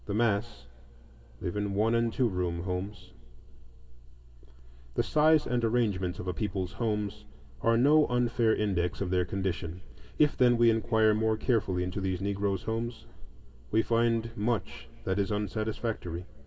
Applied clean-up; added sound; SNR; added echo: none; none; none; reverberation time 2.5 s.